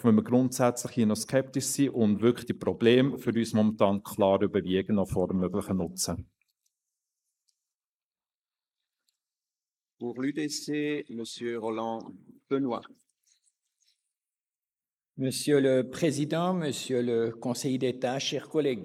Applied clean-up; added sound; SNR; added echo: neural mask model Resemble Enhance denoiser.